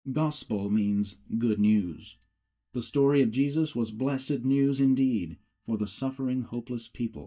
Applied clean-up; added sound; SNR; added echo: neural mask model DeepFilterNet 3.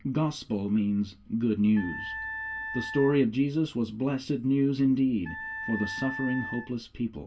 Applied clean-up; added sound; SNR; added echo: none; Wind instrument, woodwind instrument; 10 dB; reverberation time 0.2 s.